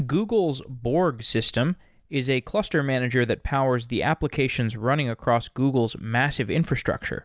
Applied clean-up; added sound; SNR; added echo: none; none; none; none.